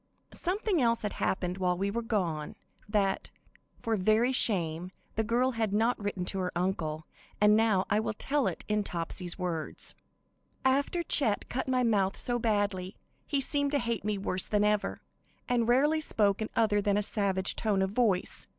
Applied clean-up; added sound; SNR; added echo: none; none; none; none.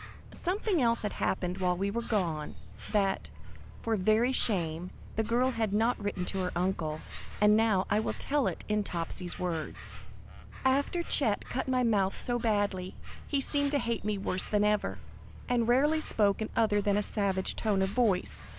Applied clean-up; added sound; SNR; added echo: none; Insect; 11 dB; none.